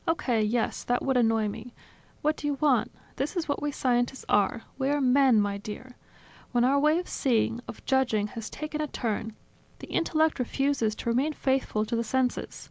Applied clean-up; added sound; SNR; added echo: none; none; none; none.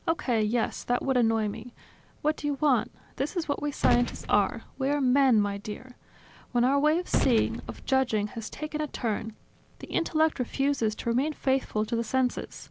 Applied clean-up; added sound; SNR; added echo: none; Gunshot, gunfire; 8 dB; none.